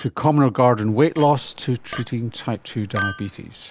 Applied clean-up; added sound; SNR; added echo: none; Chink, clink + Cricket; 14 dB; none.